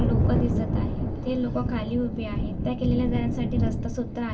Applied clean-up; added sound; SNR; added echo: none; Thunder; -4 dB; reverberation time 0.2 s.